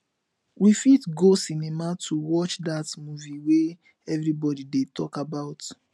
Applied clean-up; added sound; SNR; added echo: none; none; none; none.